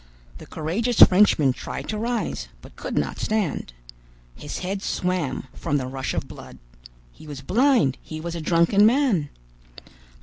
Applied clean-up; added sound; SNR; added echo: none; none; none; none.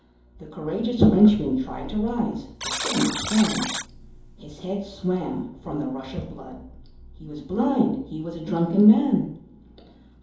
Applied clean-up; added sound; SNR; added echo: none; Alarm; 8 dB; reverberation time 2.8 s.